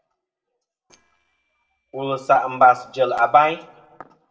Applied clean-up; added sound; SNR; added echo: neural separator model SepFormer DNS4.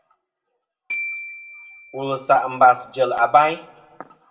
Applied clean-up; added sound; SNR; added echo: none; Glockenspiel; 15 dB; reverberation time 0.6 s.